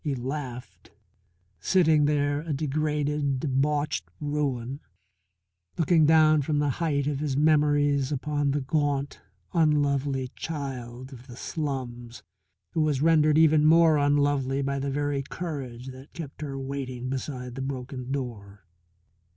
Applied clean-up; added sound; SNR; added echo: none; none; none; none.